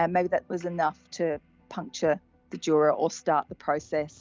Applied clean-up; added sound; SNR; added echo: none; none; none; none.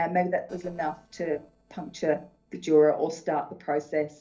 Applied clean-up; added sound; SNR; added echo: neural separator model SepFormer DNS4.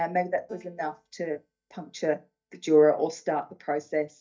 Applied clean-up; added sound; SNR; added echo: neural mask model DeepFilterNet 3.